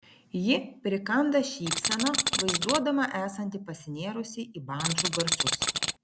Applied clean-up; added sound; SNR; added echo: none; Tools; -2 dB; none.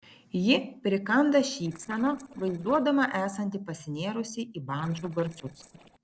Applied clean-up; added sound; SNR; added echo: neural separator model SepFormer DNS4.